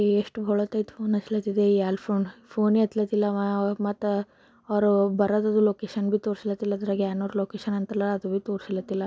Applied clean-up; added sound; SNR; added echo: none; none; none; none.